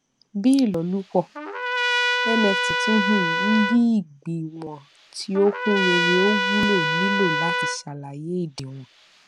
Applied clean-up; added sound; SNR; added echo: none; Trumpet; 2 dB; none.